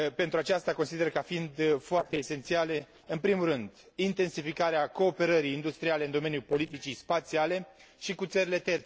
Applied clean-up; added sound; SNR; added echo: neural separator model SepFormer DNS4.